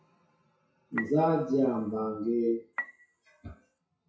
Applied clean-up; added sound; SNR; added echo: classical method WPE with log-MMSE.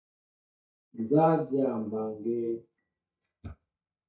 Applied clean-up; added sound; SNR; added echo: neural mask model DeepFilterNet 3.